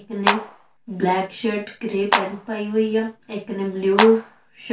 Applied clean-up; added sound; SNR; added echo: none; Clapping; 0 dB; reverberation time 0.2 s.